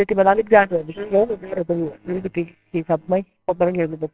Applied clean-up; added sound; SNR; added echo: neural separator model SepFormer WHAMR!.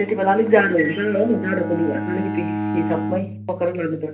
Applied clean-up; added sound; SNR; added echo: none; Bowed string instrument; 7 dB; reverberation time 0.3 s.